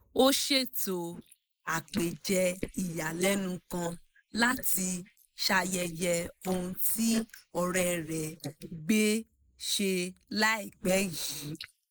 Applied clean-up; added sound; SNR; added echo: neural mask model Resemble Enhance denoiser.